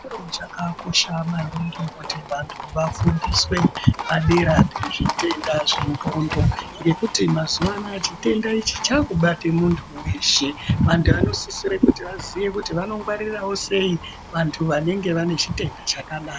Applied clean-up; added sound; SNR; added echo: none; Livestock, farm animals, working animals; 12 dB; none.